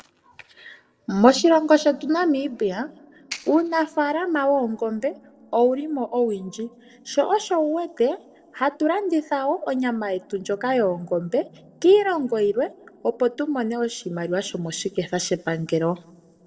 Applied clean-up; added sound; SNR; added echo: neural separator model SepFormer DNS4.